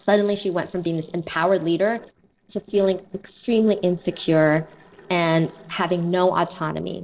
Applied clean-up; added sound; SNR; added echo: neural separator model SepFormer DNS4.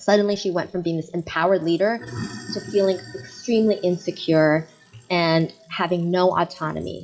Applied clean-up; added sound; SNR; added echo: classical method WPE with log-MMSE.